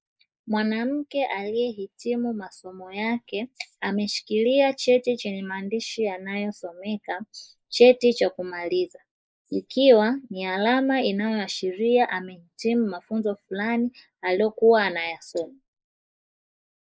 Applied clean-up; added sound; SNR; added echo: neural mask model Resemble Enhance denoiser.